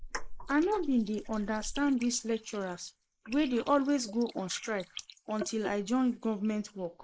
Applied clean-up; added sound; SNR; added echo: neural mask model Resemble Enhance denoiser.